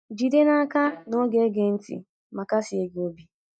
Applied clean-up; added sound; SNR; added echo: neural mask model DeepFilterNet 3.